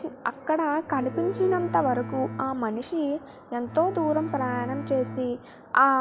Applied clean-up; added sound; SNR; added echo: none; Bowed string instrument; 10 dB; none.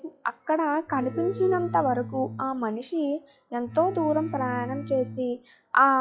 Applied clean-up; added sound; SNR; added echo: classical method log-MMSE.